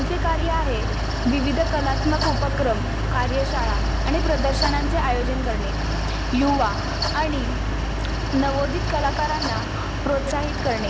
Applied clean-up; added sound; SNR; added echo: none; Mechanical fan; -2 dB; none.